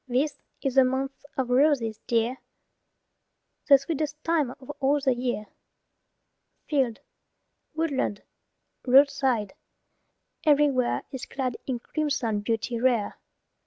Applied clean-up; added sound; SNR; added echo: none; none; none; none.